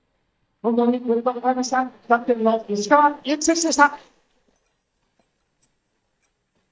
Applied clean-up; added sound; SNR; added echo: neural mask model DeepFilterNet 3.